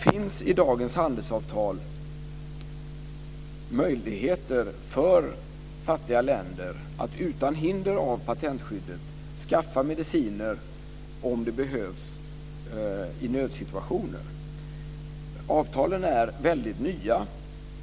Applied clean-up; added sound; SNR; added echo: none; none; none; none.